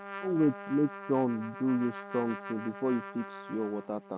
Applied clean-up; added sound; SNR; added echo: none; Trumpet; 12 dB; none.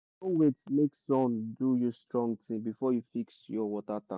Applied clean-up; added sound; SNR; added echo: none; none; none; none.